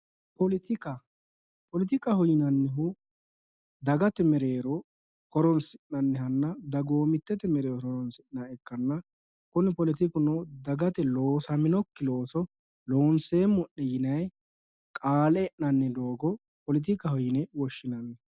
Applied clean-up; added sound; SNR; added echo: none; none; none; none.